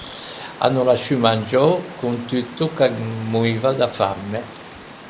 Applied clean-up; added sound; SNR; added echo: none; Water; 17 dB; none.